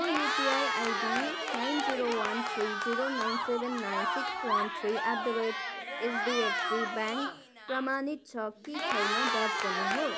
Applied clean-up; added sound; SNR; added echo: none; Cheering; -2 dB; none.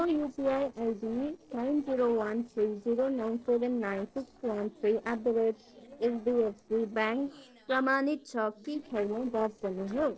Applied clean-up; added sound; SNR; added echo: neural separator model SepFormer DNS4.